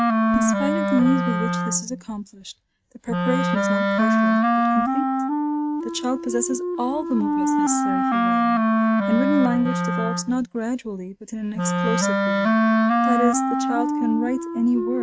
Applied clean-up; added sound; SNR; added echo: neural mask model RNNoise.